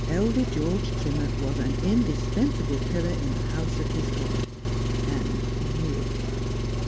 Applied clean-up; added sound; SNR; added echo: none; Engine; -3 dB; none.